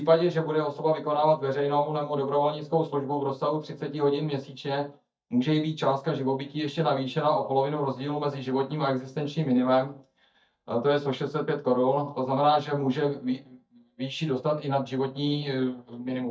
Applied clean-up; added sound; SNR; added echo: neural mask model DeepFilterNet 3.